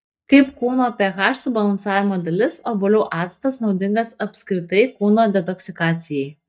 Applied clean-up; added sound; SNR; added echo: neural mask model DeepFilterNet 3.